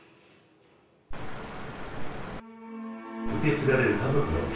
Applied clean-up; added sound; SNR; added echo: none; Cricket; -5 dB; reverberation time 0.6 s.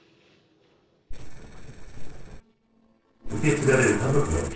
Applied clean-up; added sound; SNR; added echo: neural separator model SepFormer DNS4.